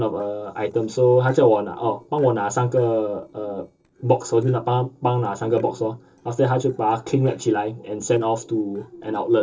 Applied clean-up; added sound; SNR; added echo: neural separator model SepFormer DNS4.